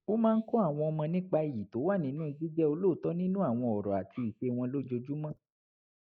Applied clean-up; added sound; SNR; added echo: neural mask model Resemble Enhance denoiser.